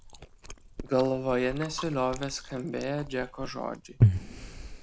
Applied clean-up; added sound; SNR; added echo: none; Chewing, mastication; 0 dB; none.